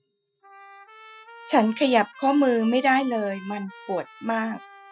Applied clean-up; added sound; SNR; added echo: classical method Wiener filter.